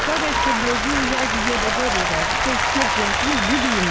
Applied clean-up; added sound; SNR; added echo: none; Applause; -4 dB; none.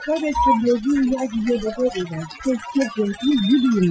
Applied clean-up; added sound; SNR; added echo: classical method Wiener filter.